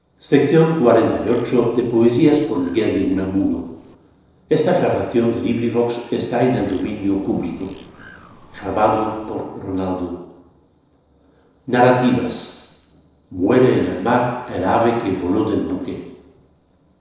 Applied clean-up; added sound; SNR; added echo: neural separator model SepFormer DNS4.